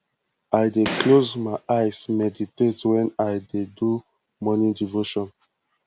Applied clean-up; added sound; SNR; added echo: none; Gunshot, gunfire; 10 dB; none.